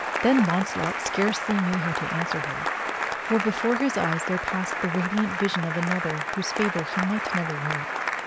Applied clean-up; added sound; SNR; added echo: none; Applause / Cheering; 2 dB; none.